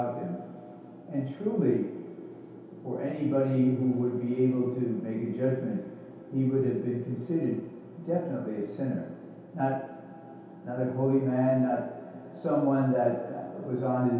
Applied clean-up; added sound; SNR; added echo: none; none; none; reverberation time 0.8 s.